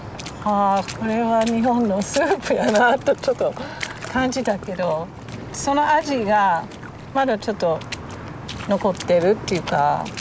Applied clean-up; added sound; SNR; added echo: none; Water / Splash, splatter; 18 dB; none.